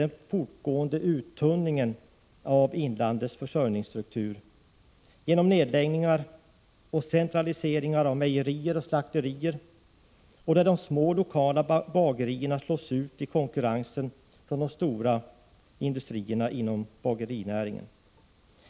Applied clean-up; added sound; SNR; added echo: none; none; none; none.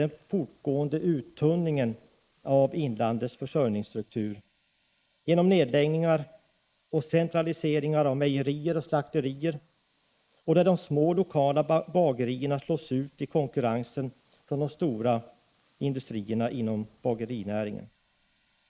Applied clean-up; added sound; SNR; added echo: neural mask model Resemble Enhance denoiser.